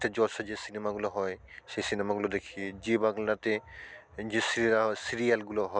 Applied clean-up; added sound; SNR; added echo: none; none; none; none.